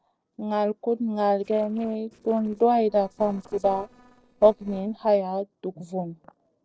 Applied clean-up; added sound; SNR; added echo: neural separator model SepFormer DNS4.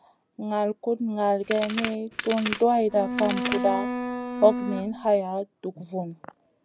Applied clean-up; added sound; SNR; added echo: none; Crack + Bowed string instrument; 4 dB; none.